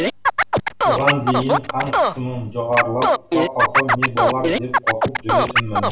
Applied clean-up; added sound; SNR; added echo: none; Scratching (performance technique); -4 dB; reverberation time 0.3 s.